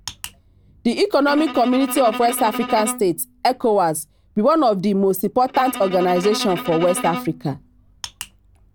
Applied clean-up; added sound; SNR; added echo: none; Bowed string instrument; 11 dB; none.